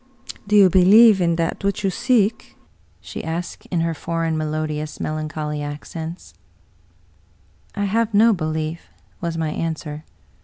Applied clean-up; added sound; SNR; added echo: none; none; none; none.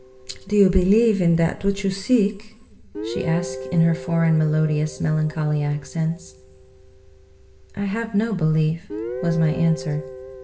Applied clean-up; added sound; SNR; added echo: none; Guitar; 14 dB; reverberation time 0.6 s.